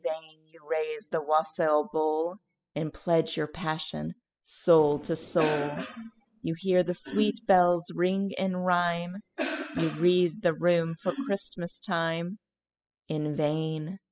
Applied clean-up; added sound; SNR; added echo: classical method spectral subtraction.